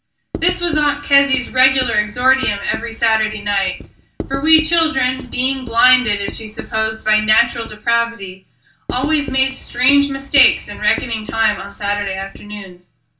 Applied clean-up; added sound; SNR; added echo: none; Writing; 14 dB; reverberation time 0.1 s.